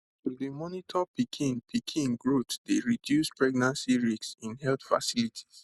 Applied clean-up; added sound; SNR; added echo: neural mask model Resemble Enhance denoiser.